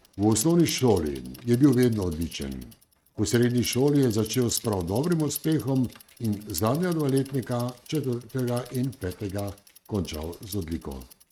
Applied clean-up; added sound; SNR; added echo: neural mask model RNNoise.